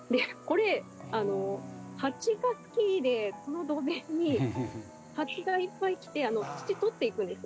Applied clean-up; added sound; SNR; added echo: none; none; none; none.